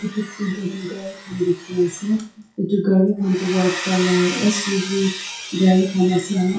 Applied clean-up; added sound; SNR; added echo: classical method WPE with log-MMSE.